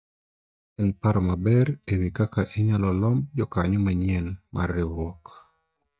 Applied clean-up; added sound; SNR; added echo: neural mask model DeepFilterNet 3.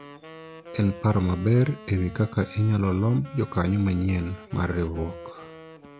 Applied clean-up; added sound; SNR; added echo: none; Wind instrument, woodwind instrument; 18 dB; none.